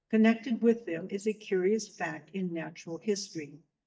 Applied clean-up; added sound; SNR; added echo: neural mask model DeepFilterNet 3.